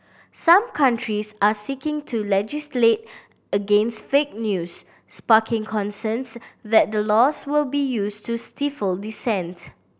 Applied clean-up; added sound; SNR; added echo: none; none; none; none.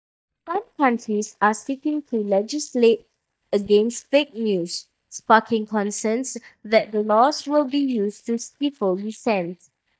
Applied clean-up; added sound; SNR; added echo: neural mask model DeepFilterNet 3.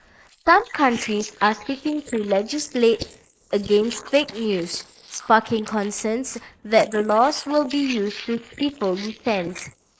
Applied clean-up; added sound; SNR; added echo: neural mask model Resemble Enhance denoiser.